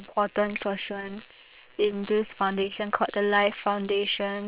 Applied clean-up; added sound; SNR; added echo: neural separator model SepFormer WHAM!.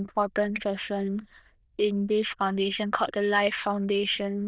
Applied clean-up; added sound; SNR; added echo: neural diffusion model UNIVERSE++.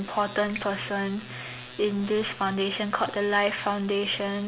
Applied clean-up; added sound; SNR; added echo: none; Raindrop; 15 dB; none.